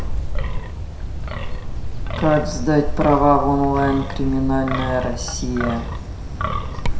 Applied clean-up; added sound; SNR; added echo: none; Wind; 2 dB; reverberation time 0.7 s.